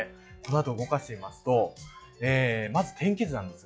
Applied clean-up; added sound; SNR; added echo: classical method log-MMSE.